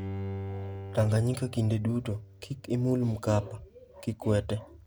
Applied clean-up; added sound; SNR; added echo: none; Bowed string instrument; 12 dB; none.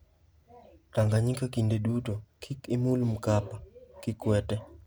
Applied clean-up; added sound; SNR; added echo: none; none; none; none.